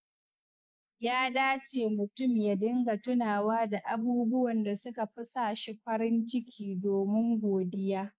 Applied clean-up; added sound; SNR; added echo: neural mask model Resemble Enhance denoiser.